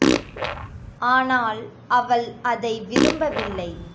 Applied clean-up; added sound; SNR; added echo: none; Fart; -1 dB; none.